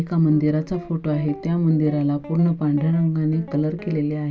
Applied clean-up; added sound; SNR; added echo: none; Guitar; 19 dB; none.